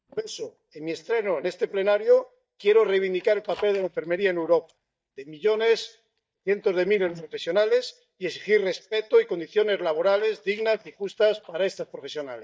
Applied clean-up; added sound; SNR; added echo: neural mask model DeepFilterNet 3.